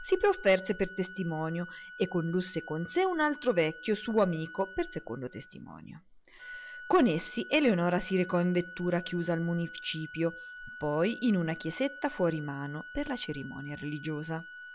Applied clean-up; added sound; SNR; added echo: none; Organ; 16 dB; none.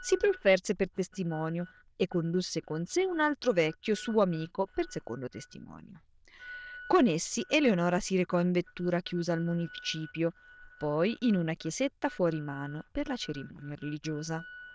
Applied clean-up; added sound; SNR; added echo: neural diffusion model UNIVERSE++.